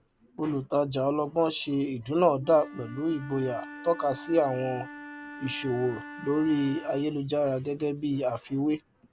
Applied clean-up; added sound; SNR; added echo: none; Wind instrument, woodwind instrument; 17 dB; none.